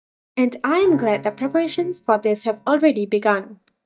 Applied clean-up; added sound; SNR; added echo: neural mask model DeepFilterNet 3.